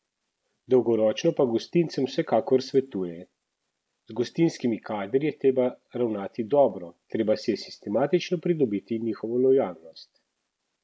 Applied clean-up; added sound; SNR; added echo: none; none; none; none.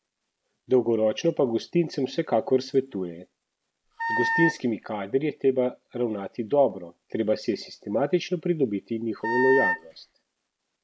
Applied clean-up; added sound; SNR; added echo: none; Wind instrument, woodwind instrument; 1 dB; none.